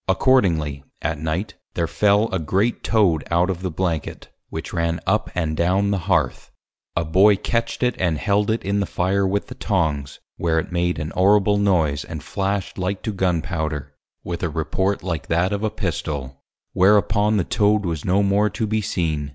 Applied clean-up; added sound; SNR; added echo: none; none; none; none.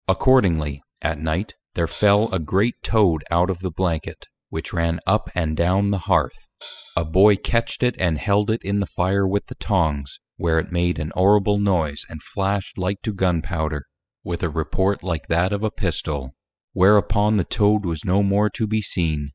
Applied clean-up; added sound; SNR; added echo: classical method spectral subtraction.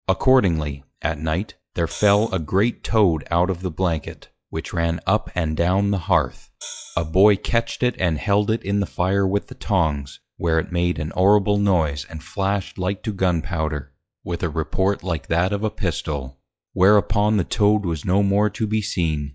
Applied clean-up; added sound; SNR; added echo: classical method log-MMSE.